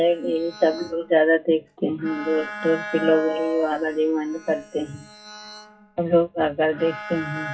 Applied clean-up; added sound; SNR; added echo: classical method WPE with log-MMSE.